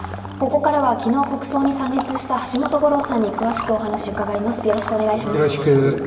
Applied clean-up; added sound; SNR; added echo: none; Water / Liquid; 11 dB; reverberation time 2.3 s.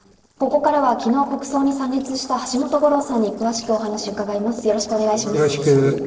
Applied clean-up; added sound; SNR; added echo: neural separator model SepFormer DNS4.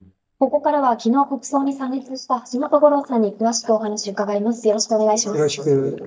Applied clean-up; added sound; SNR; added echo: neural mask model DeepFilterNet 3.